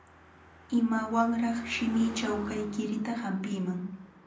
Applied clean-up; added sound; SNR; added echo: none; Car passing by; 16 dB; reverberation time 0.6 s.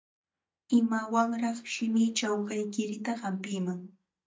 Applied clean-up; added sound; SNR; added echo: neural mask model DeepFilterNet 3.